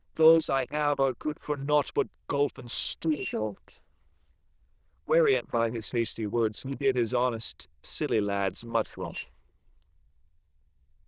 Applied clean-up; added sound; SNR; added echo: neural diffusion model UNIVERSE++.